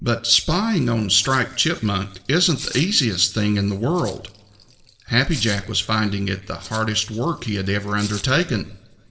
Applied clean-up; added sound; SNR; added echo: neural separator model SepFormer DNS4.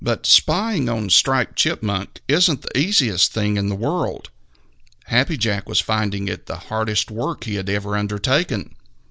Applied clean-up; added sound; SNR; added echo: none; none; none; none.